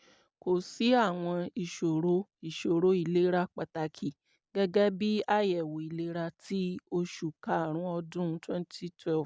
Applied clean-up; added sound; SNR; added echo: none; none; none; none.